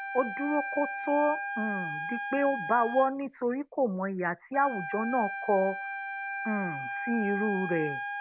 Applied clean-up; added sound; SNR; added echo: none; Wind instrument, woodwind instrument; 6 dB; none.